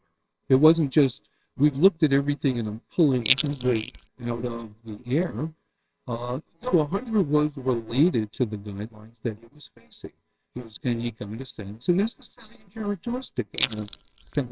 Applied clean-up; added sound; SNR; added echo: neural separator model SepFormer WHAMR!.